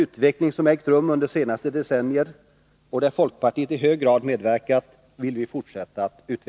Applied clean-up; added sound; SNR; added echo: none; none; none; none.